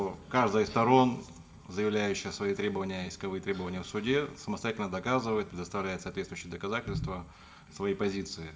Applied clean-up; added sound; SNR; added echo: none; none; none; reverberation time 0.5 s.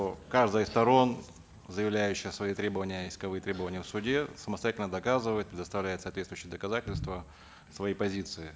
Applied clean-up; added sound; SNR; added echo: none; none; none; none.